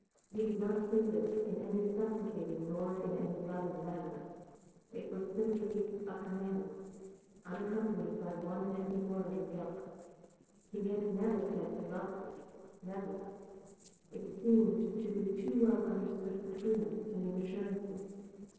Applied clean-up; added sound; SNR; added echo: neural separator model SepFormer DNS4.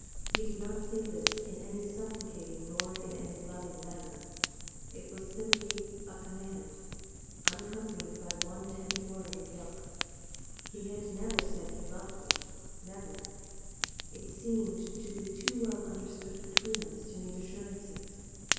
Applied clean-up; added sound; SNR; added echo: none; Fire; -2 dB; reverberation time 2.2 s.